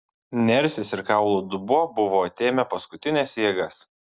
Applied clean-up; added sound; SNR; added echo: none; none; none; none.